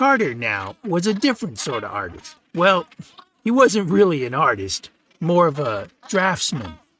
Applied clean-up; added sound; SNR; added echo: neural mask model RNNoise.